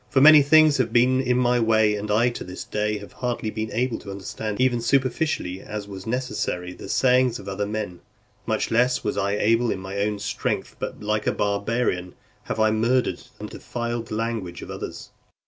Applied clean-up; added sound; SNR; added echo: none; none; none; none.